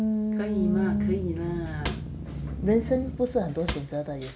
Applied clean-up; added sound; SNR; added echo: none; Engine starting / Accelerating, revving, vroom / Motor vehicle (road) + Cupboard open or close / Drawer open or close; 8 dB; none.